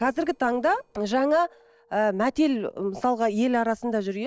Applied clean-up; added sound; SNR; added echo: neural separator model SepFormer DNS4.